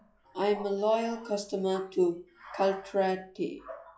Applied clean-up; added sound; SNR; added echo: classical method log-MMSE.